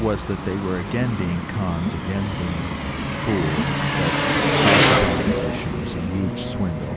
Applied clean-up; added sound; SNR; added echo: none; Engine; -4 dB; none.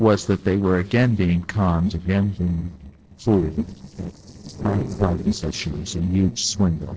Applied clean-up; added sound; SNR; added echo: neural separator model SepFormer DNS4.